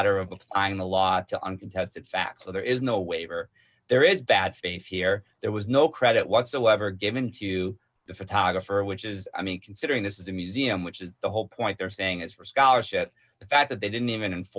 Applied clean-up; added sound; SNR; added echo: none; none; none; none.